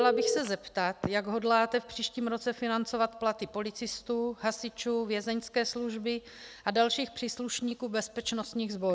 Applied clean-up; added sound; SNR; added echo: none; Telephone; 10 dB; none.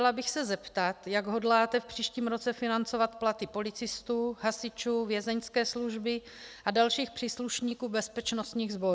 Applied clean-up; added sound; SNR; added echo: none; none; none; none.